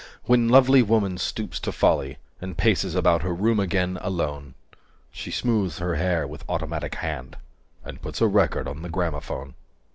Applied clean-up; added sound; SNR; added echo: none; none; none; none.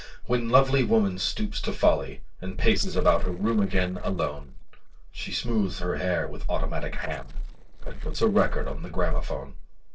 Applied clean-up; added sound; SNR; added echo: neural separator model SepFormer DNS4.